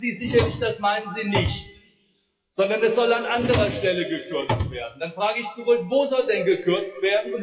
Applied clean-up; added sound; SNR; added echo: classical method WPE with log-MMSE.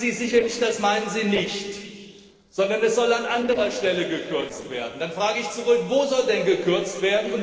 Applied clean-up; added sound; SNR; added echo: neural separator model SepFormer DNS4.